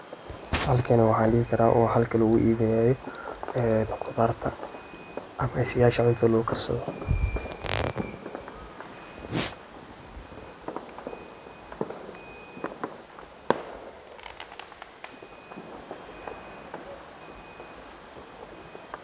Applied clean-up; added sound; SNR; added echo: none; Fireworks; 11 dB; none.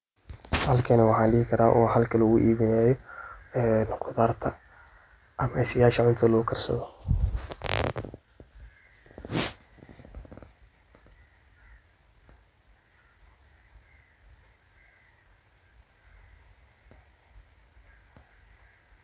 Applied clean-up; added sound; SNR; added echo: none; none; none; none.